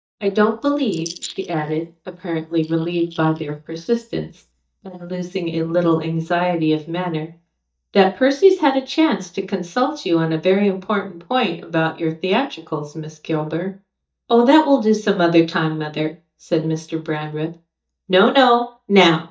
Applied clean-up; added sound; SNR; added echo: neural mask model DeepFilterNet 3.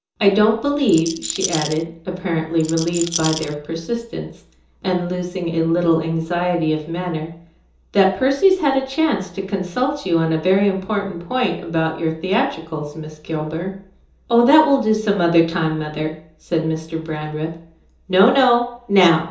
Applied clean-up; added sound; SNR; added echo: none; Rattle; 9 dB; reverberation time 0.6 s.